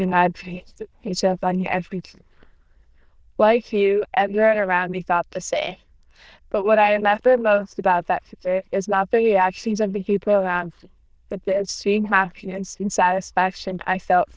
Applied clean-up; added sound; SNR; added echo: neural diffusion model UNIVERSE++.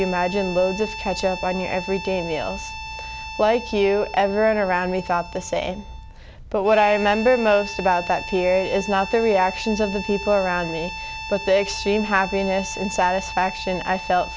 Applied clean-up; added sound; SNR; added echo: none; Harmonica; 12 dB; none.